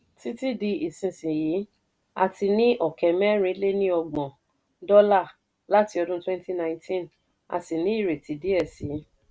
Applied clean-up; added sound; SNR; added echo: none; none; none; none.